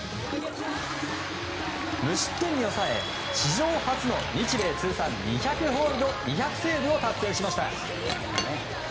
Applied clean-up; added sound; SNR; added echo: none; Liquid; 12 dB; none.